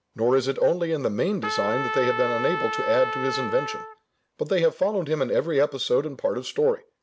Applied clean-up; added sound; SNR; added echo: none; Trumpet; 5 dB; none.